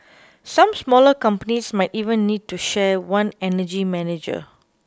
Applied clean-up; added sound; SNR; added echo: none; none; none; none.